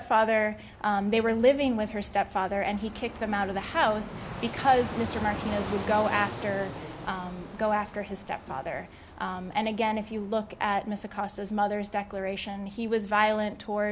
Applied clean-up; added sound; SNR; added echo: none; Fixed-wing aircraft, airplane; 12 dB; none.